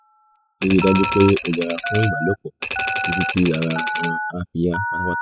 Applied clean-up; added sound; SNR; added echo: classical method spectral subtraction.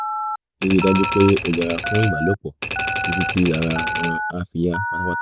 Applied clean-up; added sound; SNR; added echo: none; Typewriter + Telephone; 3 dB; none.